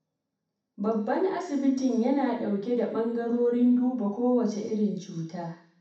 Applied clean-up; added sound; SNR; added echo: none; none; none; reverberation time 0.7 s.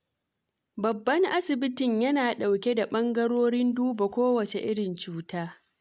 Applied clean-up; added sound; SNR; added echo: none; none; none; none.